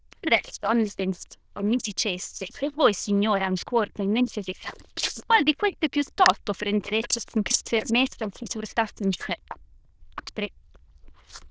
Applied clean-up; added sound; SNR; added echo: neural diffusion model UNIVERSE++.